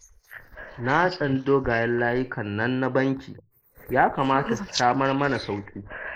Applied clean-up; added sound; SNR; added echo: neural mask model Resemble Enhance denoiser.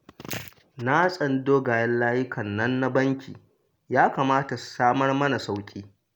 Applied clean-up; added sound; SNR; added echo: none; none; none; none.